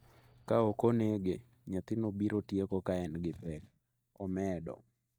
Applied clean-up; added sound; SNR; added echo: neural mask model DeepFilterNet 3.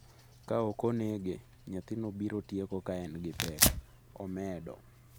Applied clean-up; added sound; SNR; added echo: none; Tearing; 1 dB; none.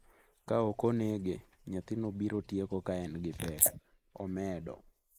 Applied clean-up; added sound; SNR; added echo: neural mask model Resemble Enhance denoiser.